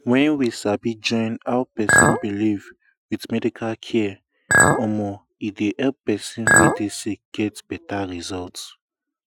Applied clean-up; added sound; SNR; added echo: classical method Wiener filter.